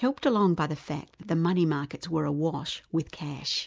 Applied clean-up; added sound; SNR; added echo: none; none; none; none.